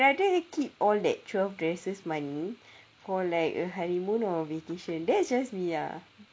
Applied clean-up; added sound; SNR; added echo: none; none; none; none.